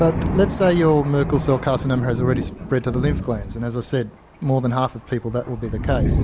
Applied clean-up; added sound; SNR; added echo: none; Thunder; 5 dB; none.